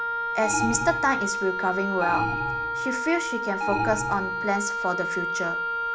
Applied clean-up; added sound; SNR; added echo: none; Alarm + Wind instrument, woodwind instrument; 0 dB; none.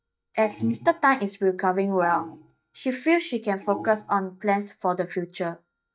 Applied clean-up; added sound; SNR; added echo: neural mask model DeepFilterNet 3.